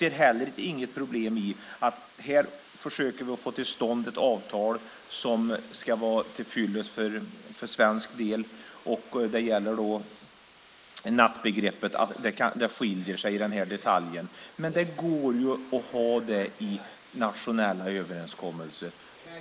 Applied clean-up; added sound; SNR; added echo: neural mask model Resemble Enhance denoiser.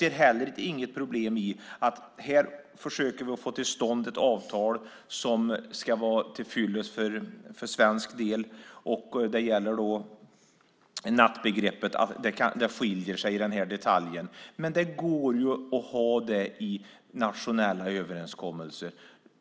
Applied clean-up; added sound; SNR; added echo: none; none; none; none.